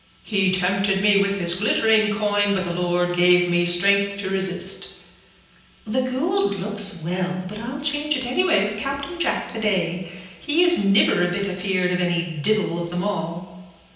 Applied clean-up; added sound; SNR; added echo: none; none; none; reverberation time 0.9 s.